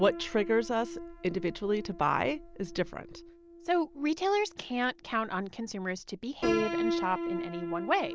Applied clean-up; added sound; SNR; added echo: none; Piano; 7 dB; none.